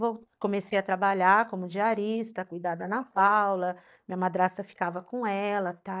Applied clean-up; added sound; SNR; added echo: neural mask model DeepFilterNet 3.